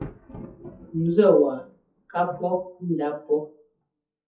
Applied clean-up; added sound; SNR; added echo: classical method WPE with log-MMSE.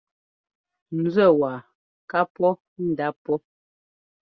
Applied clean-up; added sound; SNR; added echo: none; none; none; none.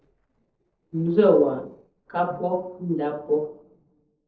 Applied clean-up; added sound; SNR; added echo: neural separator model SepFormer DNS4.